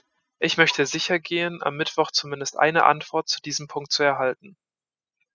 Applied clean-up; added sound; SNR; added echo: classical method spectral subtraction.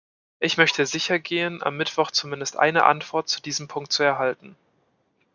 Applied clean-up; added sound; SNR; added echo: neural mask model DeepFilterNet 3.